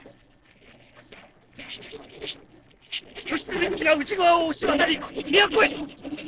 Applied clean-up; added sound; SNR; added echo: neural separator model SepFormer DNS4.